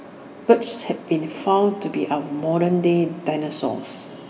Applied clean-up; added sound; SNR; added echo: none; none; none; reverberation time 2.9 s.